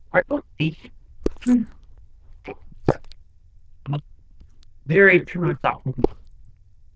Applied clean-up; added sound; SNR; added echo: neural diffusion model UNIVERSE++.